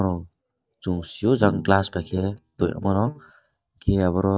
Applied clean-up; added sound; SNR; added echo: neural mask model DeepFilterNet 3.